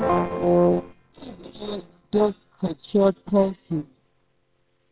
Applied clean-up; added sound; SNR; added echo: neural separator model SepFormer WHAMR!.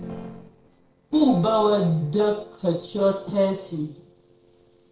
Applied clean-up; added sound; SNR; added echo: neural separator model SepFormer DNS4.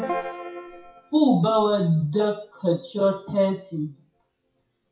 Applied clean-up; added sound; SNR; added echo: classical method WPE with log-MMSE.